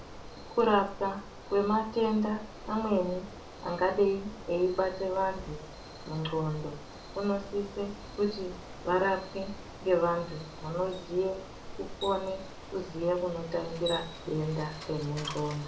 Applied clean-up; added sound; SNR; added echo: none; Bicycle; 12 dB; reverberation time 0.3 s.